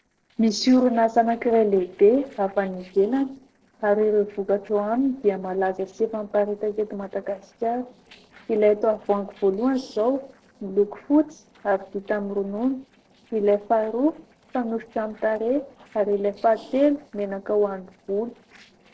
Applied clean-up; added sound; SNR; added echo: neural separator model SepFormer DNS4.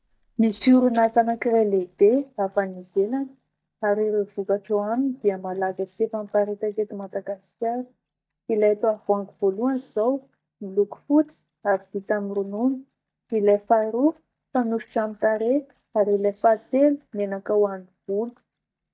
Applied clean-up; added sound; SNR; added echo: neural mask model DeepFilterNet 3.